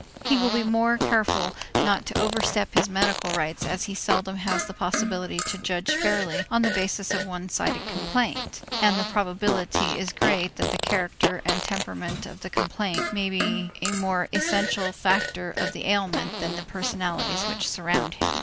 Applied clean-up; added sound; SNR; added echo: none; Fart; 2 dB; none.